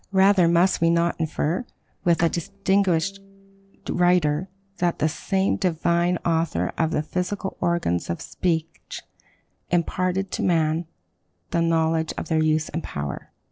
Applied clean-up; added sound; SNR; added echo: neural separator model SepFormer DNS4.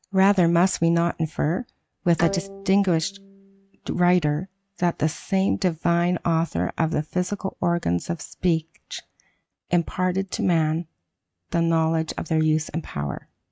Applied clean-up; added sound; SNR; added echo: neural mask model RNNoise.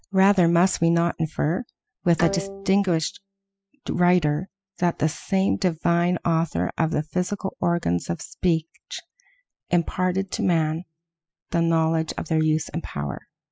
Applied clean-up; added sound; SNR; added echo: classical method spectral subtraction.